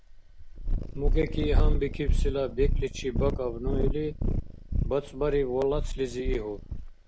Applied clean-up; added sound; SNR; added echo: none; Purr; -3 dB; none.